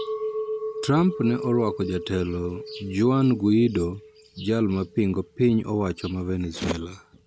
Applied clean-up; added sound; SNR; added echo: none; Chink, clink; 12 dB; none.